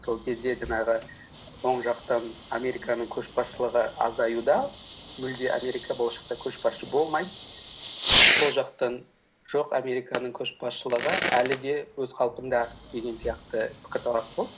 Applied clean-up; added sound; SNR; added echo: none; Fireworks; 1 dB; none.